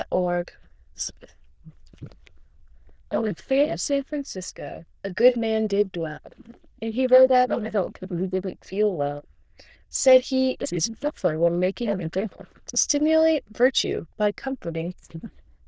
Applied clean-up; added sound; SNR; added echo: neural diffusion model UNIVERSE++.